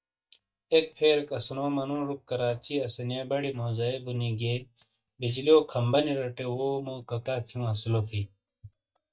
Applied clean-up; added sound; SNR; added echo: neural mask model DeepFilterNet 3.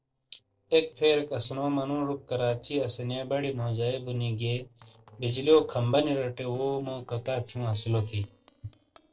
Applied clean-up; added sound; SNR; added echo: neural separator model SepFormer DNS4.